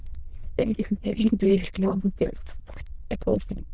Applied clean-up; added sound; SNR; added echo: neural diffusion model UNIVERSE++.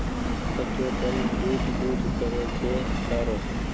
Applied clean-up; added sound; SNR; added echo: none; Subway, metro, underground; -4 dB; none.